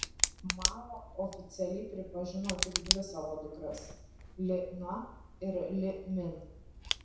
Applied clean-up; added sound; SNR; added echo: none; Tick; 0 dB; reverberation time 0.7 s.